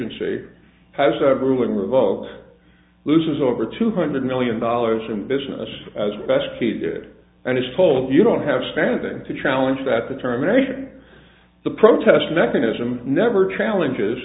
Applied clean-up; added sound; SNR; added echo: none; none; none; none.